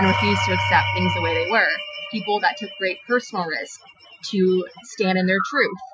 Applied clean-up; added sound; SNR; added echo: classical method Wiener filter.